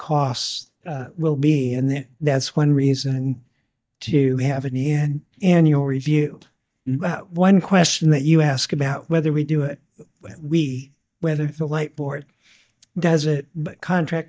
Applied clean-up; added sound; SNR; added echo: neural mask model DeepFilterNet 3.